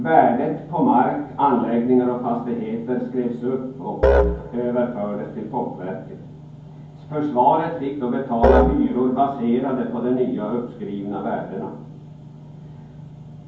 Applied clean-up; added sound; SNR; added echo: none; Musical instrument; 2 dB; reverberation time 0.9 s.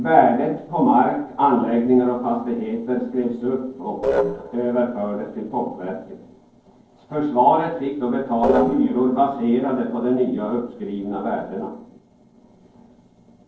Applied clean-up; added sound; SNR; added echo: neural separator model SepFormer DNS4.